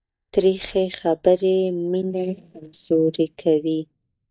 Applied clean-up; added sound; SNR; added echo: neural mask model DeepFilterNet 3.